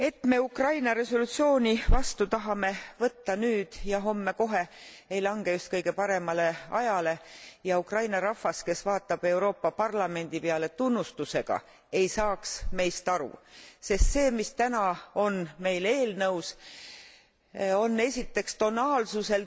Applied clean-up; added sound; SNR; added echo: none; none; none; none.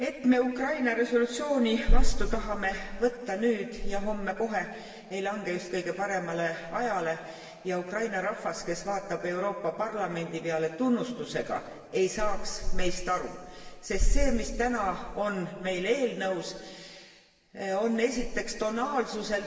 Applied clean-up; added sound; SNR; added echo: none; none; none; reverberation time 1.9 s.